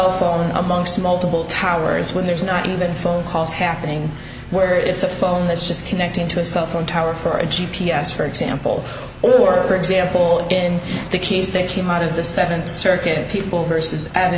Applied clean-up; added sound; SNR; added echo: none; Bus; 20 dB; none.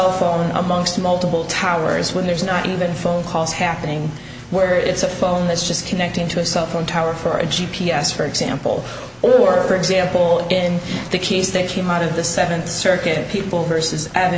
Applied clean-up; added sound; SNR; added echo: none; none; none; none.